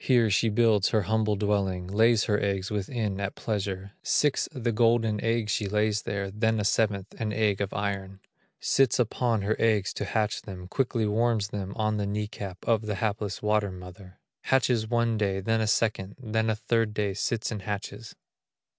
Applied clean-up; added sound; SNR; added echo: none; none; none; none.